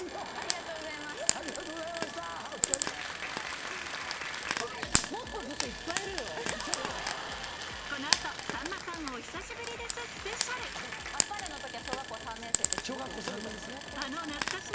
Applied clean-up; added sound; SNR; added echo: none; Frying (food); -3 dB; none.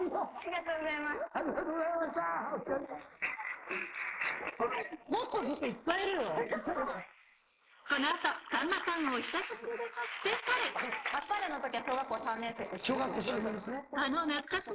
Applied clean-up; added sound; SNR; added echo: neural mask model Resemble Enhance denoiser.